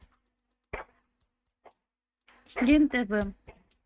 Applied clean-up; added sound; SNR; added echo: neural mask model RNNoise.